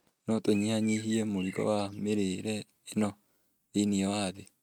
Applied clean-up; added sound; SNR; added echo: neural mask model RNNoise.